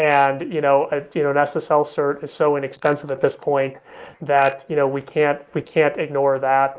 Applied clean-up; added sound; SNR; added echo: neural mask model Resemble Enhance denoiser.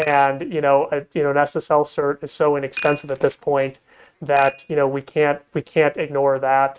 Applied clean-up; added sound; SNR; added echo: neural mask model RNNoise.